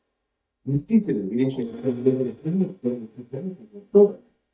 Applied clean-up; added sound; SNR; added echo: neural mask model DeepFilterNet 3.